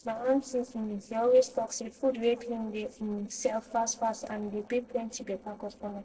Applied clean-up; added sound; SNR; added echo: neural separator model SepFormer DNS4.